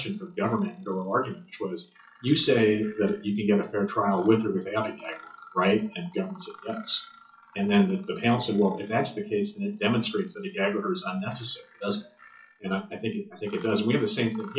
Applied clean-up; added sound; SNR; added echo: classical method WPE with log-MMSE.